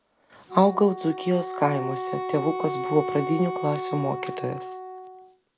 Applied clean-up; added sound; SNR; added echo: none; Wind instrument, woodwind instrument; 7 dB; none.